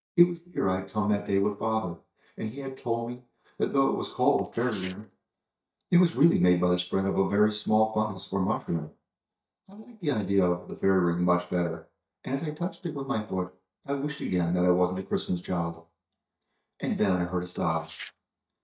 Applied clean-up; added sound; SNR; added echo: neural mask model DeepFilterNet 3.